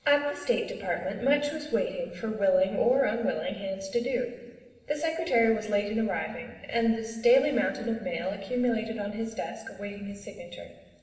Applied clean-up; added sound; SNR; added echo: none; none; none; reverberation time 1.2 s.